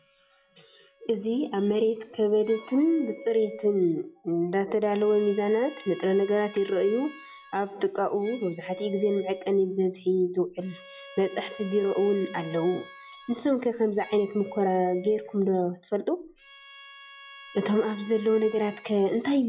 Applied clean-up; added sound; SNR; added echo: classical method log-MMSE.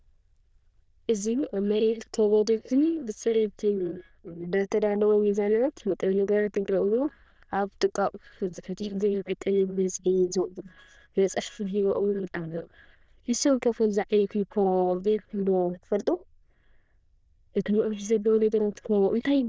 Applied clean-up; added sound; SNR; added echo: neural diffusion model UNIVERSE++.